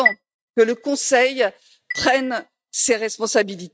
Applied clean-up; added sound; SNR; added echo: neural mask model RNNoise.